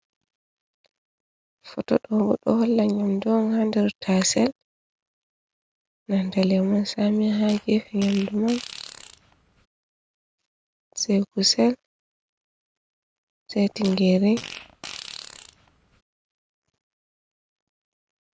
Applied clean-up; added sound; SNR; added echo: none; Fart; 15 dB; none.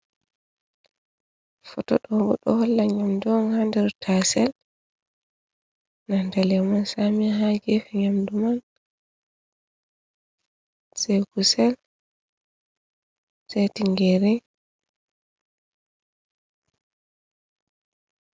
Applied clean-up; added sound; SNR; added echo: none; none; none; none.